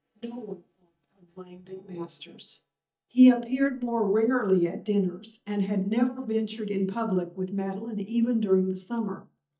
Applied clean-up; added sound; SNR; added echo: neural mask model DeepFilterNet 3.